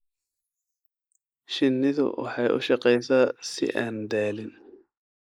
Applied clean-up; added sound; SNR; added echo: neural mask model Resemble Enhance denoiser.